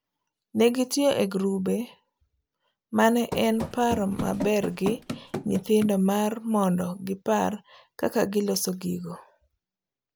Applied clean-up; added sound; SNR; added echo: none; Run; 8 dB; none.